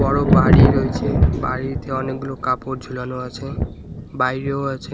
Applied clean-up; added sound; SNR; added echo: none; Thunder; -5 dB; none.